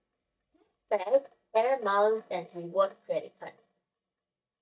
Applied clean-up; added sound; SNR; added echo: neural mask model DeepFilterNet 3.